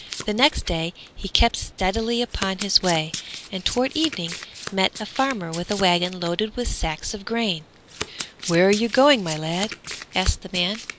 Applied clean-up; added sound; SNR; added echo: none; Domestic sounds, home sounds; 14 dB; none.